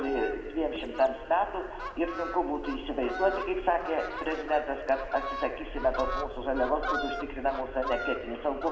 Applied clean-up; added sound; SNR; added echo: none; Fowl; 7 dB; reverberation time 1.8 s.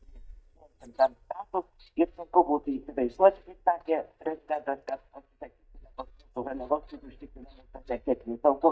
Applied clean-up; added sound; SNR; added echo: neural mask model DeepFilterNet 3.